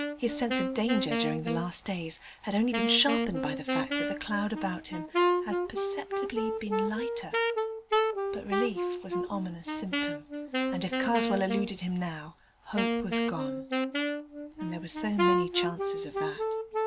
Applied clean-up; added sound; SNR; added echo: none; Wind instrument, woodwind instrument; -2 dB; none.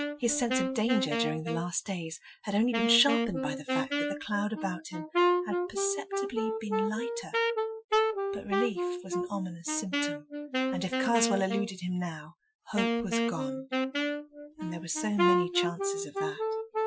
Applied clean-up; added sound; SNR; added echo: classical method Wiener filter.